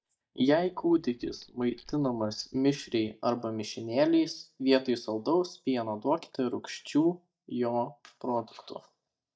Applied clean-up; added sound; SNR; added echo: neural mask model DeepFilterNet 3.